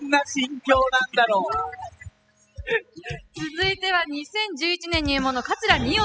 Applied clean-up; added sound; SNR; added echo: classical method spectral subtraction.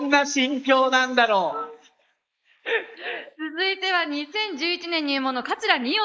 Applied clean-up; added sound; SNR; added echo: neural mask model Resemble Enhance denoiser.